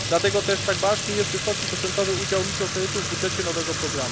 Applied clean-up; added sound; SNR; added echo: none; Fill (with liquid) / Trickle, dribble / Sink (filling or washing); 2 dB; none.